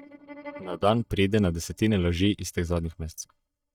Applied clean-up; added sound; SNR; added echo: neural mask model DeepFilterNet 3.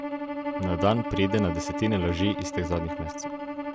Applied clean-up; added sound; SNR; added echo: none; Bowed string instrument; 4 dB; none.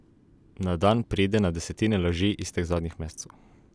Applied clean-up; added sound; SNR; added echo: none; none; none; none.